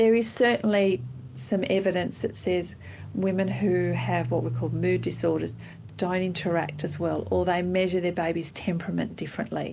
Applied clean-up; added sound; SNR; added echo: none; none; none; none.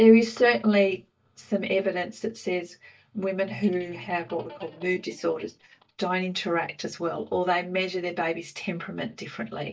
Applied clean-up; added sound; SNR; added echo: neural mask model DeepFilterNet 3.